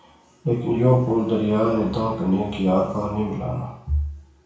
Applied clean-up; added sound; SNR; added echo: none; none; none; reverberation time 0.6 s.